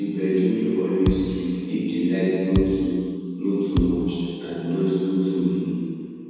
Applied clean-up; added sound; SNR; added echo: none; Thump, thud; 7 dB; reverberation time 2.1 s.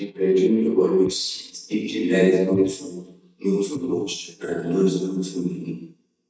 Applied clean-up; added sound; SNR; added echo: neural mask model DeepFilterNet 3.